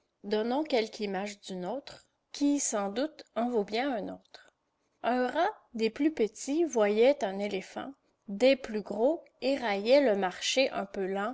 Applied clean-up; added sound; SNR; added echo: none; none; none; none.